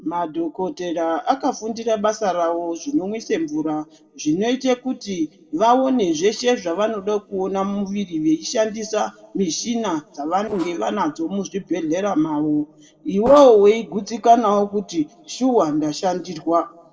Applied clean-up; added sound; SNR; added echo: neural separator model SepFormer DNS4.